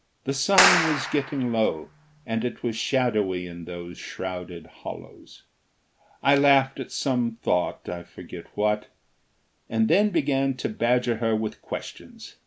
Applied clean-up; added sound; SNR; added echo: none; Clapping; -1 dB; none.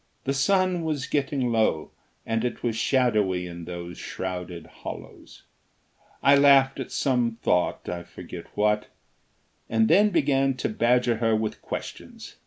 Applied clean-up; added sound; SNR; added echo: none; none; none; none.